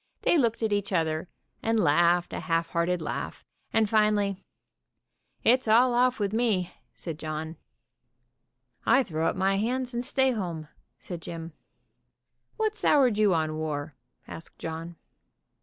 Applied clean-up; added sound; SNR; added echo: none; none; none; none.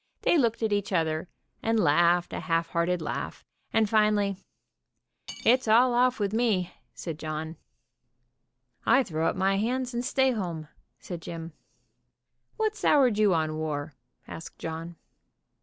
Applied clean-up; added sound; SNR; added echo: none; Cutlery, silverware / Dishes, pots, and pans; 19 dB; none.